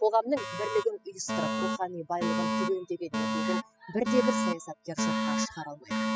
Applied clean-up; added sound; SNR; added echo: classical method spectral subtraction.